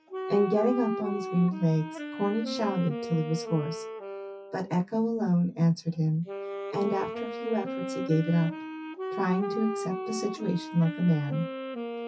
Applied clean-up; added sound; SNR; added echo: classical method WPE with log-MMSE.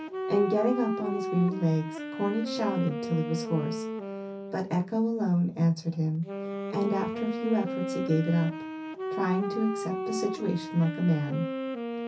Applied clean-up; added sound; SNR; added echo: none; Wind instrument, woodwind instrument; 6 dB; reverberation time 0.3 s.